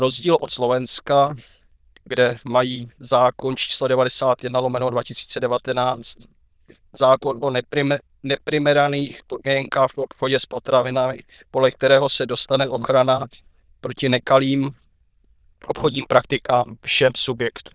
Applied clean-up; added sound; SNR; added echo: neural diffusion model UNIVERSE++.